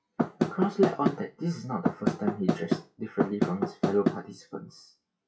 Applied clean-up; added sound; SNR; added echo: classical method WPE with log-MMSE.